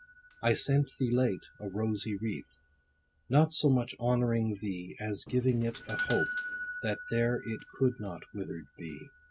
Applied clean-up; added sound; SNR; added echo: none; Doorbell; 12 dB; none.